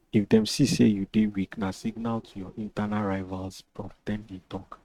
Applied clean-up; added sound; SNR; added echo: neural mask model RNNoise.